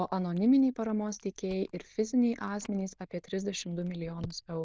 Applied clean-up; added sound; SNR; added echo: neural diffusion model UNIVERSE++.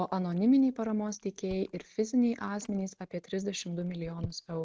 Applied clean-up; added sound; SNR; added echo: neural mask model RNNoise.